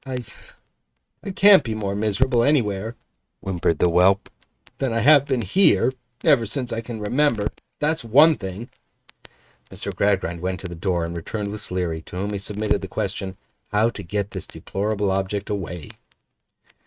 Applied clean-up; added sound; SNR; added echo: neural mask model RNNoise.